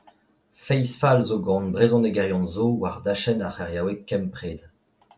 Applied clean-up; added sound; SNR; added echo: none; none; none; none.